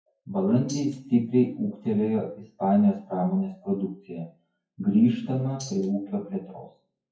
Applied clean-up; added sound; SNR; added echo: classical method WPE with log-MMSE.